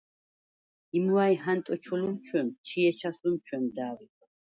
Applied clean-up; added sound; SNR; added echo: none; none; none; none.